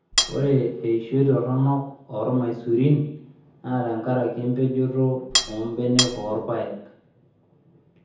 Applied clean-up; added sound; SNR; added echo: none; Cutlery, silverware; 2 dB; reverberation time 0.7 s.